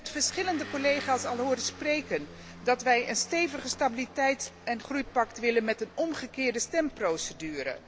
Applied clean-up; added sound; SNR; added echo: none; Motor vehicle (road) / Engine; 16 dB; none.